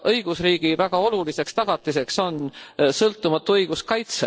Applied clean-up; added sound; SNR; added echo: neural separator model SepFormer DNS4.